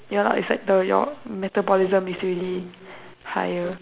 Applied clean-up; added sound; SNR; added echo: none; none; none; none.